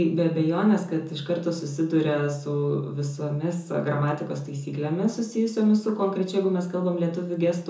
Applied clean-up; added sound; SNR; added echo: none; none; none; reverberation time 0.6 s.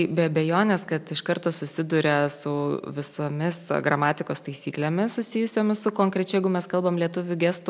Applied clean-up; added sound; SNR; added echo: none; none; none; none.